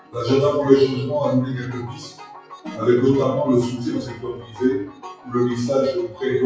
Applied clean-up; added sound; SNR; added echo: classical method WPE with log-MMSE.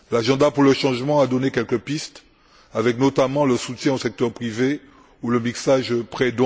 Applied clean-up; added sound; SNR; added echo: none; none; none; none.